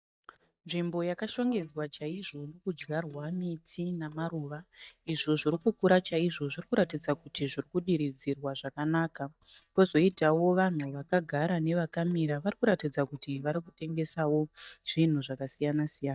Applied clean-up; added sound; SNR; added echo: neural mask model DeepFilterNet 3.